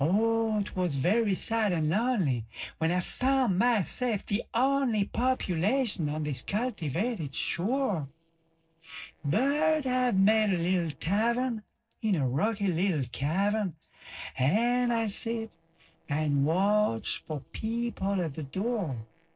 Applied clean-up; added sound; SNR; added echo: neural separator model SepFormer DNS4.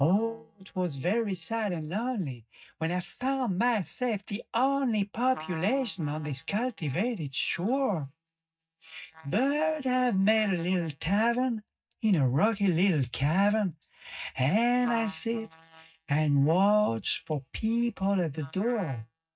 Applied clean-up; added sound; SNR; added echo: neural mask model DeepFilterNet 3.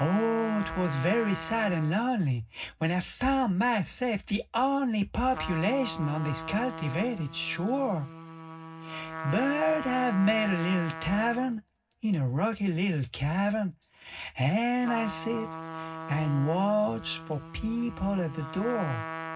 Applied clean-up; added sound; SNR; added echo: none; Trumpet; 12 dB; reverberation time 0.4 s.